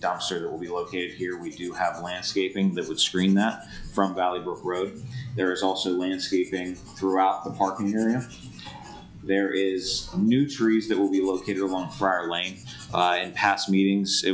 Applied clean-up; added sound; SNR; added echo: classical method log-MMSE.